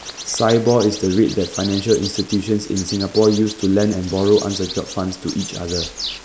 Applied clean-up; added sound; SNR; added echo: none; Bird vocalization, bird call, bird song; 12 dB; none.